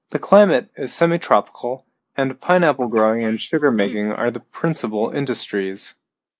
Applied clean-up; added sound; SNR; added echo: neural mask model Resemble Enhance denoiser.